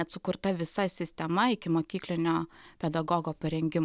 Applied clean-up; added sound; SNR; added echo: none; none; none; none.